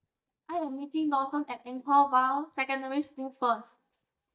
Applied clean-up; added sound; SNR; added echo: neural mask model DeepFilterNet 3.